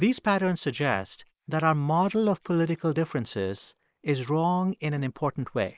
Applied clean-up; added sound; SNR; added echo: neural mask model Resemble Enhance denoiser.